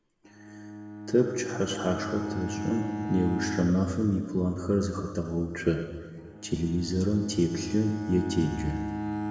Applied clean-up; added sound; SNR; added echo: none; Bowed string instrument; 8 dB; reverberation time 1.9 s.